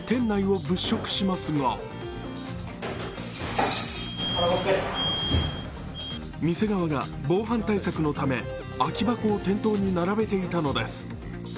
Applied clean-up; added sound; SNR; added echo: none; none; none; none.